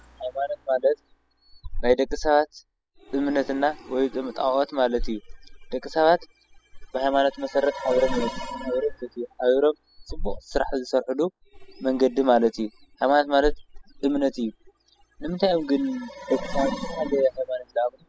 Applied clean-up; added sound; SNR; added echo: classical method spectral subtraction.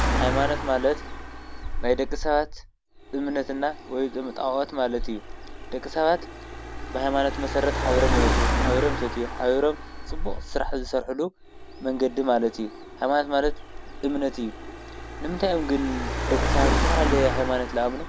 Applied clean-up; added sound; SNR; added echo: none; Car; 2 dB; none.